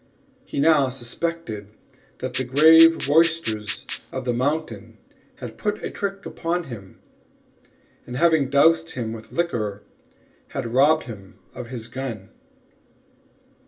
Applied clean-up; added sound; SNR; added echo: none; Rattle (instrument); 0 dB; reverberation time 0.1 s.